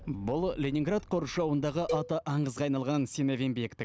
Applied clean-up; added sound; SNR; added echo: none; Cowbell; 10 dB; none.